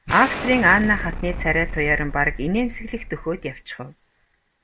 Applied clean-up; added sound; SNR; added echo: none; Explosion; 8 dB; none.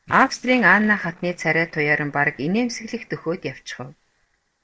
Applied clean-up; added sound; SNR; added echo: neural separator model SepFormer DNS4.